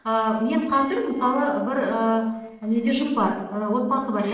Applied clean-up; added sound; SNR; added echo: neural separator model SepFormer DNS4.